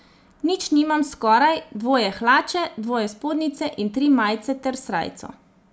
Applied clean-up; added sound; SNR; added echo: none; none; none; none.